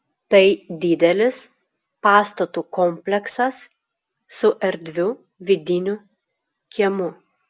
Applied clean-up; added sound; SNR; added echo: none; none; none; none.